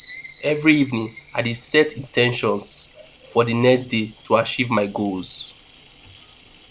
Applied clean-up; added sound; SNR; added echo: none; Boiling / Alarm; 0 dB; none.